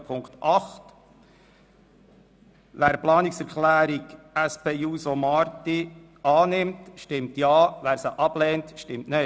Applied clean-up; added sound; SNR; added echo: none; none; none; none.